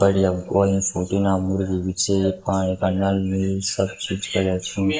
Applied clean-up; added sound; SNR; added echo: neural mask model Resemble Enhance denoiser.